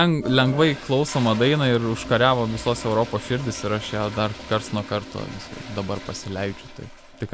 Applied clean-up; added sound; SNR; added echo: none; Toilet flush; 14 dB; none.